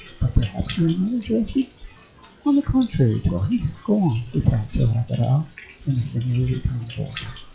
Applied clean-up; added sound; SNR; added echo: classical method log-MMSE.